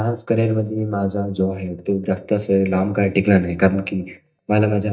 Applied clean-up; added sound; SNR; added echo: neural mask model DeepFilterNet 3.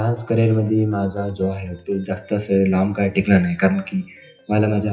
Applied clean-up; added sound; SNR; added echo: classical method WPE with log-MMSE.